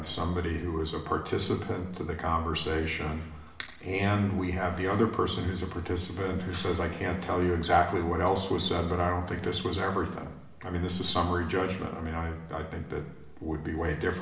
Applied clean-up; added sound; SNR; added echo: none; none; none; reverberation time 0.8 s.